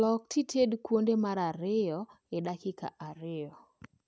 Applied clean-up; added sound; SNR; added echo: none; none; none; none.